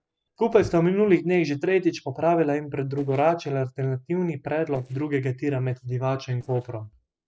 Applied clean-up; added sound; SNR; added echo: neural separator model SepFormer DNS4.